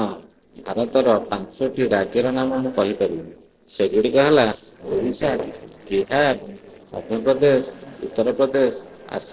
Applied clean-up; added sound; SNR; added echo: neural separator model SepFormer DNS4.